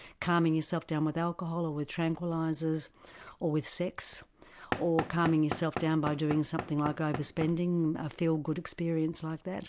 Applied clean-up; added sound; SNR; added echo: none; Knock / Wood; 8 dB; none.